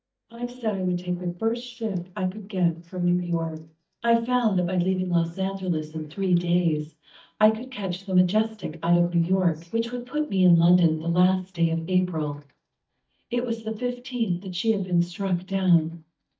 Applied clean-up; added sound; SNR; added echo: neural mask model DeepFilterNet 3.